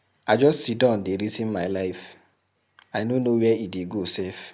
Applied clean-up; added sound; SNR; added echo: none; none; none; none.